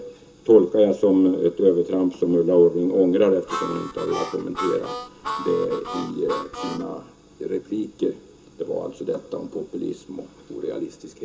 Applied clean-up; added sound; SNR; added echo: none; Harmonica; 9 dB; reverberation time 0.2 s.